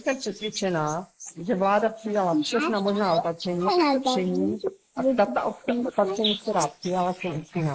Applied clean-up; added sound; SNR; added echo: neural mask model Resemble Enhance denoiser.